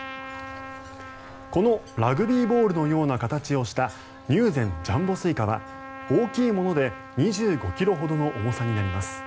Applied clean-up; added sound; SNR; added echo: none; Trumpet; 15 dB; none.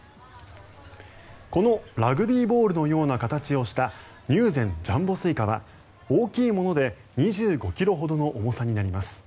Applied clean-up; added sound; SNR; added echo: none; none; none; none.